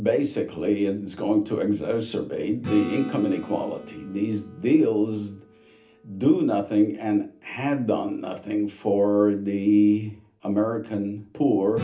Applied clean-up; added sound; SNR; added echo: none; Acoustic guitar / Strum; 18 dB; reverberation time 0.3 s.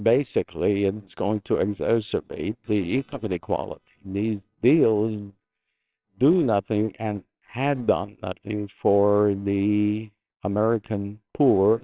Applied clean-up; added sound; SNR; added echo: neural separator model SepFormer WHAMR!.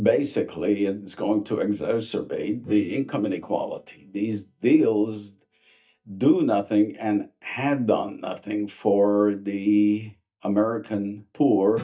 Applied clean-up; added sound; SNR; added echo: neural mask model DeepFilterNet 3.